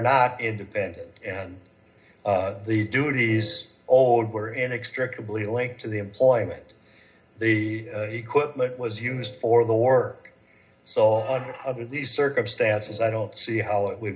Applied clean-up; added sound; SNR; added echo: none; Wind instrument, woodwind instrument; 19 dB; reverberation time 0.2 s.